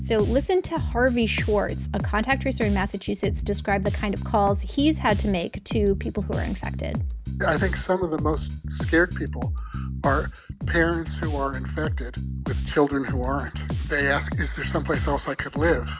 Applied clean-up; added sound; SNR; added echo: none; Bass guitar; 3 dB; none.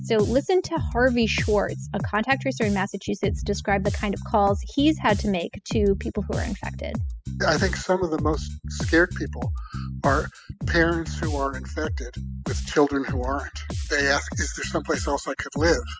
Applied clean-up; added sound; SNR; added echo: classical method spectral subtraction.